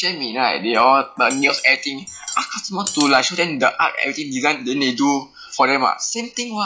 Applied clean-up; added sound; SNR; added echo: classical method log-MMSE.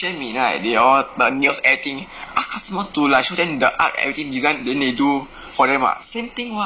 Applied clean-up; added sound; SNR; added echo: none; none; none; none.